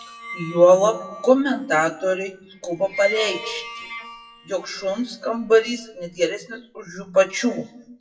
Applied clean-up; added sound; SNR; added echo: classical method WPE with log-MMSE.